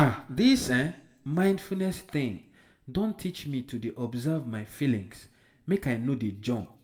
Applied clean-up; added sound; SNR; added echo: none; none; none; reverberation time 0.5 s.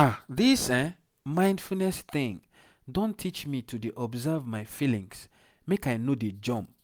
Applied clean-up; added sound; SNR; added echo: none; none; none; none.